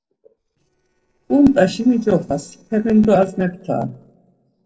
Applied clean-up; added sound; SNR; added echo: neural separator model SepFormer DNS4.